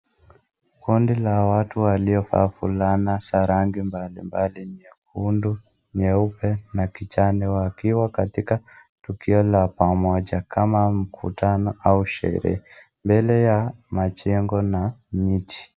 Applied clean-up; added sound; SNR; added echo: none; none; none; none.